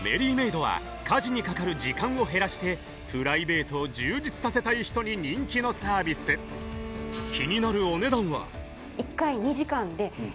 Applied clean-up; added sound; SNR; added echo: none; Bowed string instrument; 14 dB; none.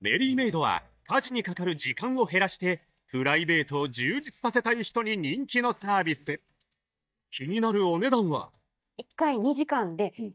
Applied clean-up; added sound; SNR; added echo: neural mask model DeepFilterNet 3.